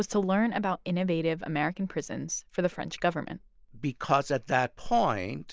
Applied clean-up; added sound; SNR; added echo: none; none; none; none.